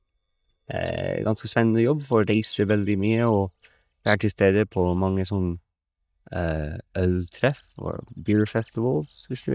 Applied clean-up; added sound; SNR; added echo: neural mask model DeepFilterNet 3.